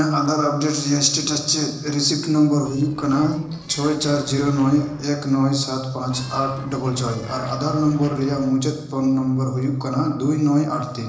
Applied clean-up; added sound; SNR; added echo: neural separator model SepFormer DNS4.